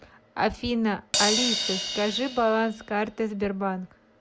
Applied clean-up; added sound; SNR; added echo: none; Crash cymbal; 4 dB; none.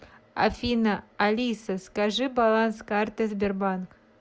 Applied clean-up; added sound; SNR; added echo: none; none; none; none.